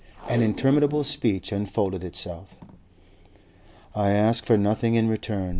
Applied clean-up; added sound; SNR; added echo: none; Packing tape, duct tape; 18 dB; none.